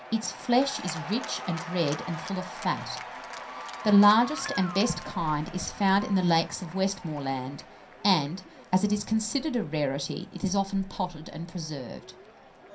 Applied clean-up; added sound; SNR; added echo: none; Applause / Cheering; 14 dB; reverberation time 0.3 s.